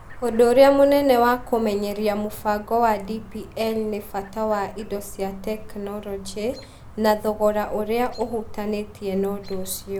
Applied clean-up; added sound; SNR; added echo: none; Chirp, tweet; 15 dB; none.